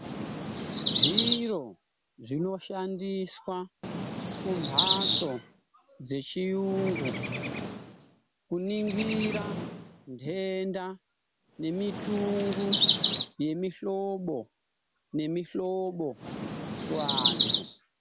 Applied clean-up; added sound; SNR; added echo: none; Chirp, tweet; -1 dB; none.